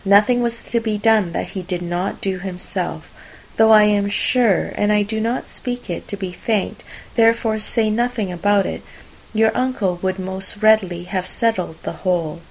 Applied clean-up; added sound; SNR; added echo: none; none; none; none.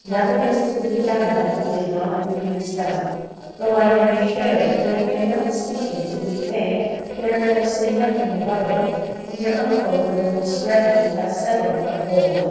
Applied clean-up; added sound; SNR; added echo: neural separator model SepFormer DNS4.